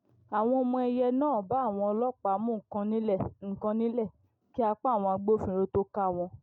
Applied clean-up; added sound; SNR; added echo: none; none; none; none.